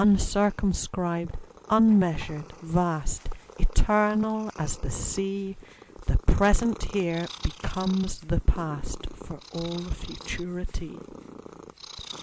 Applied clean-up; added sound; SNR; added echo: none; Purr; 20 dB; none.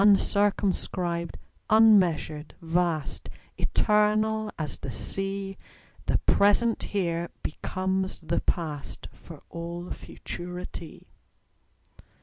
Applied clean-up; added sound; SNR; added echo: none; none; none; none.